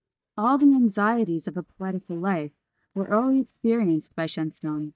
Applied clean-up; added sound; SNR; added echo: neural mask model DeepFilterNet 3.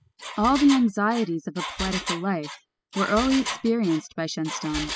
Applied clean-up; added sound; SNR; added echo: classical method spectral subtraction.